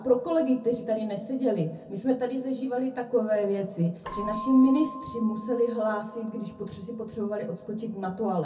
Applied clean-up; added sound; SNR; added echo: none; Keyboard (musical); 17 dB; reverberation time 0.3 s.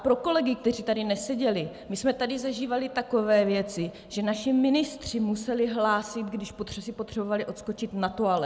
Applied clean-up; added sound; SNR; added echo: none; none; none; none.